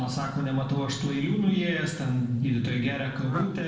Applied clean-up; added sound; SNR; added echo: neural separator model SepFormer DNS4.